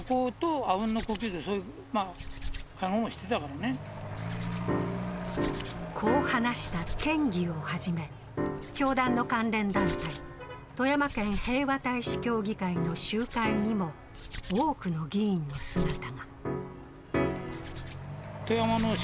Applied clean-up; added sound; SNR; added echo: none; Accelerating, revving, vroom / Truck + Hands; 8 dB; none.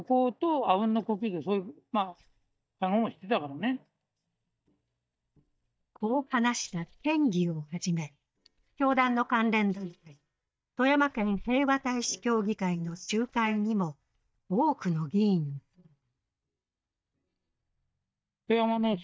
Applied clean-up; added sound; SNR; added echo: neural mask model DeepFilterNet 3.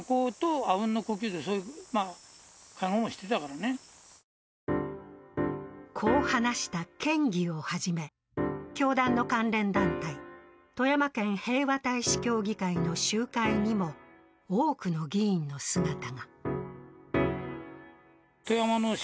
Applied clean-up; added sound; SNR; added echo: none; none; none; none.